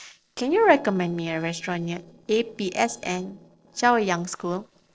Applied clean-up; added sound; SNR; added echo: neural separator model SepFormer DNS4.